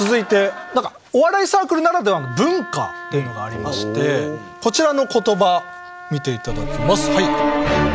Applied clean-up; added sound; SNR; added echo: none; Wind instrument, woodwind instrument; 18 dB; none.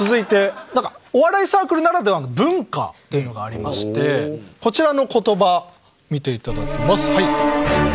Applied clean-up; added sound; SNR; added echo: none; none; none; none.